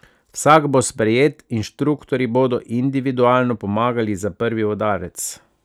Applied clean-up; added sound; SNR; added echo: none; none; none; none.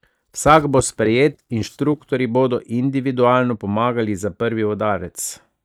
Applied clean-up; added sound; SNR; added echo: neural mask model DeepFilterNet 3.